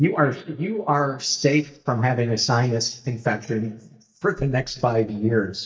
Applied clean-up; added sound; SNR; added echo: neural mask model DeepFilterNet 3.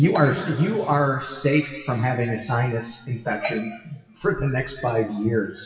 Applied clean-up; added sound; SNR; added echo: classical method WPE with log-MMSE.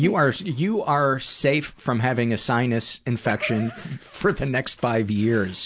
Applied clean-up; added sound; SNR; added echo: none; none; none; none.